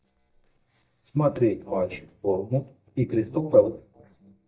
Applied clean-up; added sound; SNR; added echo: neural mask model DeepFilterNet 3.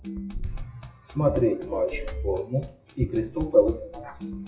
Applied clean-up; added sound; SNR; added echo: classical method WPE with log-MMSE.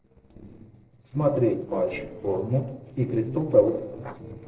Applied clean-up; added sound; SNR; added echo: neural separator model SepFormer DNS4.